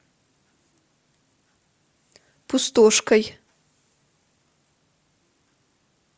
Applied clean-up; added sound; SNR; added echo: none; none; none; none.